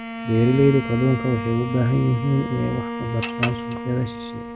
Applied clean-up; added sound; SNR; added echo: none; Chink, clink + Bowed string instrument; 8 dB; none.